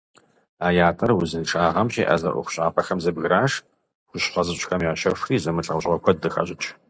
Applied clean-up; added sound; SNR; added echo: none; none; none; none.